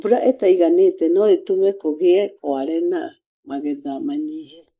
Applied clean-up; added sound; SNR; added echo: neural mask model Resemble Enhance denoiser.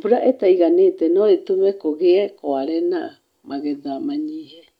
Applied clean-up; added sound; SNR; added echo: none; none; none; none.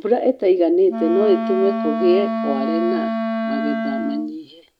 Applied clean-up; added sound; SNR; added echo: none; Wind instrument, woodwind instrument; 4 dB; none.